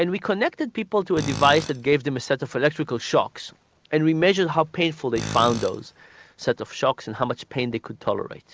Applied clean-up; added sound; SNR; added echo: none; Tools; 11 dB; none.